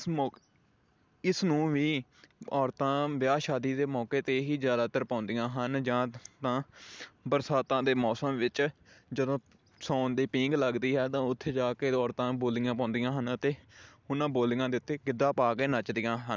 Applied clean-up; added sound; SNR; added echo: none; none; none; none.